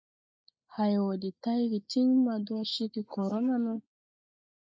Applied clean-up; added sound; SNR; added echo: neural mask model Resemble Enhance denoiser.